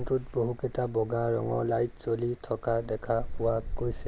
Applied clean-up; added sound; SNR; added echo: none; Wind; 8 dB; none.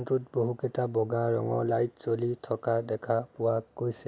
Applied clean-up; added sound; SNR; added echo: none; none; none; none.